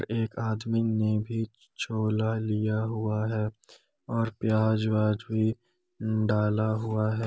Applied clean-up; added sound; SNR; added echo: none; none; none; none.